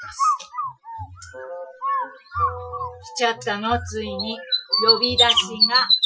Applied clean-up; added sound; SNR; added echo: classical method Wiener filter.